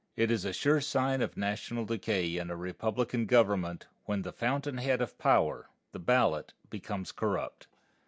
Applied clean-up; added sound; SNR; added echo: none; none; none; none.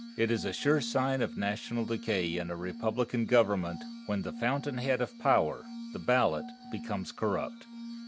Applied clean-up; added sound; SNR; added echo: none; Glass; 12 dB; none.